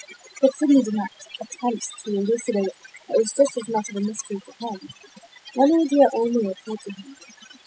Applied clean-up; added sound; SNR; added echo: classical method spectral subtraction.